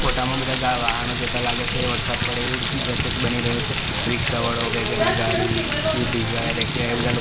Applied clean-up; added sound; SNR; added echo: none; Frying (food); -3 dB; none.